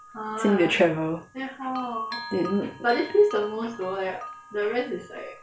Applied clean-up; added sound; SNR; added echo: none; Bell; 16 dB; none.